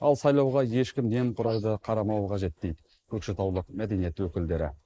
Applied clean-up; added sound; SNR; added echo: neural mask model Resemble Enhance denoiser.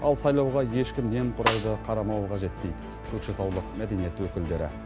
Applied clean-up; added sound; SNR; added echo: none; Snare drum; 2 dB; none.